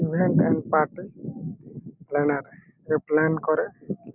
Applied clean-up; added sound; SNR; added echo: none; none; none; none.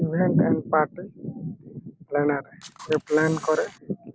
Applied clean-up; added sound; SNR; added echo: none; Camera; 18 dB; none.